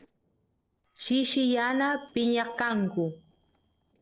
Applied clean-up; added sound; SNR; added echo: neural separator model SepFormer DNS4.